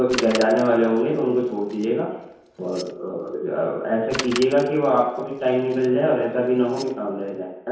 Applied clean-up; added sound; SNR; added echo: none; Bicycle; 16 dB; reverberation time 1.0 s.